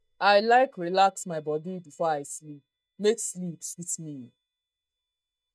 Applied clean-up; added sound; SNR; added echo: neural mask model DeepFilterNet 3.